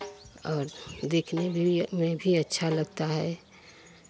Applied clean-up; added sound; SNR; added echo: none; Snare drum; 20 dB; none.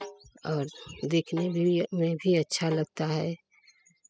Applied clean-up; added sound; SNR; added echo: classical method spectral subtraction.